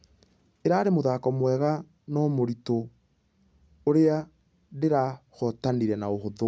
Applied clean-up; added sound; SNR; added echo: none; none; none; none.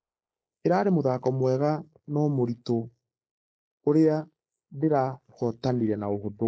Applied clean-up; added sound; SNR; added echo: neural mask model Resemble Enhance denoiser.